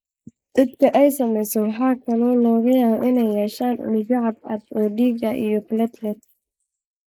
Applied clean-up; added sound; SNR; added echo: neural mask model Resemble Enhance denoiser.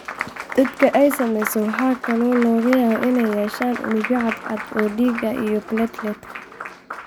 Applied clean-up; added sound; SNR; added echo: none; Applause; 10 dB; none.